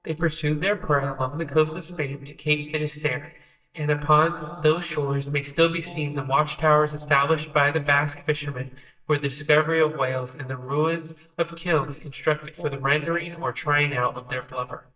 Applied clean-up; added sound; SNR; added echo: neural mask model DeepFilterNet 3.